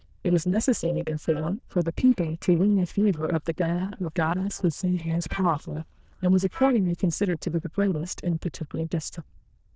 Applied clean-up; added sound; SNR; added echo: neural diffusion model UNIVERSE++.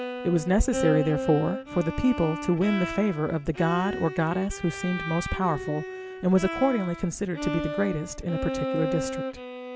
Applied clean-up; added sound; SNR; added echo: none; Bowed string instrument; 7 dB; none.